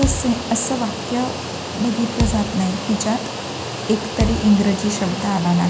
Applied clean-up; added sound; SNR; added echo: none; Thump, thud; 7 dB; none.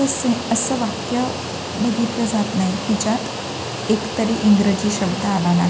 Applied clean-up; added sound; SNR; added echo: none; none; none; none.